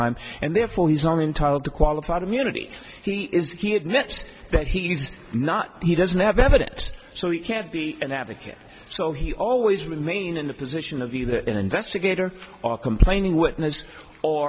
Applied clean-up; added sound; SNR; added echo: none; none; none; none.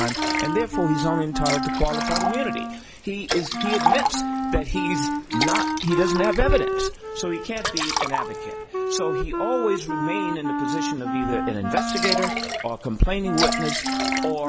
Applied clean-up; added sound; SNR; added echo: none; Liquid + Wind instrument, woodwind instrument; -1 dB; none.